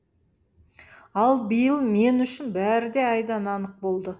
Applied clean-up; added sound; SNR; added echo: none; none; none; none.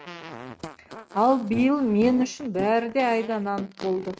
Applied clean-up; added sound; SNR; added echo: neural mask model RNNoise.